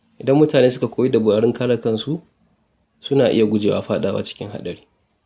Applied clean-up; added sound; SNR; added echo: none; none; none; none.